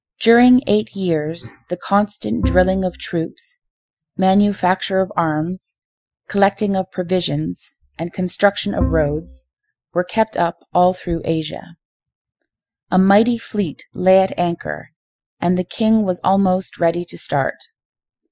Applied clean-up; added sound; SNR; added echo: classical method Wiener filter.